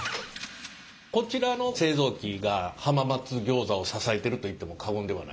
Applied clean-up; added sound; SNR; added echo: none; none; none; none.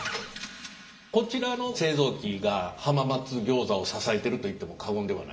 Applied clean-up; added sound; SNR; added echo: none; none; none; reverberation time 0.7 s.